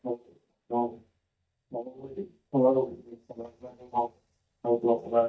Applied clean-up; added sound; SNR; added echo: neural mask model DeepFilterNet 3.